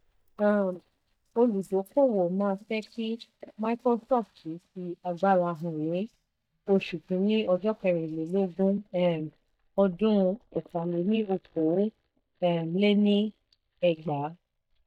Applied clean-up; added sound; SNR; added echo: neural mask model DeepFilterNet 3.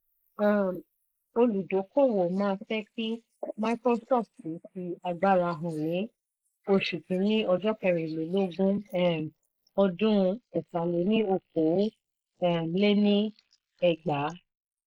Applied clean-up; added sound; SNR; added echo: neural mask model Resemble Enhance denoiser.